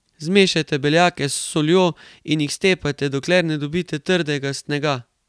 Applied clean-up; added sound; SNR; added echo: none; none; none; none.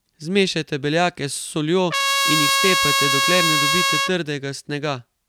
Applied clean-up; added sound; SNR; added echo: none; Trumpet; -4 dB; none.